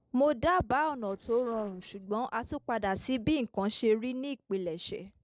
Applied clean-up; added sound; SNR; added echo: neural separator model SepFormer DNS4.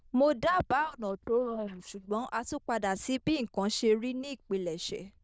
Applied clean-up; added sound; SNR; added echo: neural diffusion model UNIVERSE++.